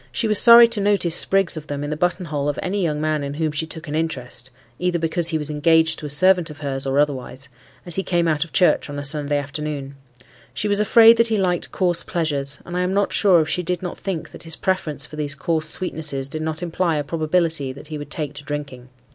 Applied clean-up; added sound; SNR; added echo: none; none; none; none.